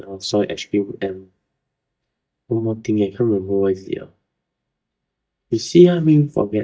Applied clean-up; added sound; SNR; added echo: neural mask model DeepFilterNet 3.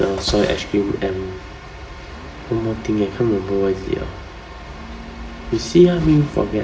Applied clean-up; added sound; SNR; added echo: none; Engine starting / Accelerating, revving, vroom / Motor vehicle (road); 19 dB; reverberation time 1.4 s.